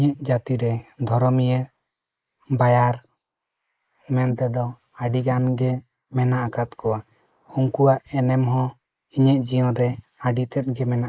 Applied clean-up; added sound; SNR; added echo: neural mask model Resemble Enhance denoiser.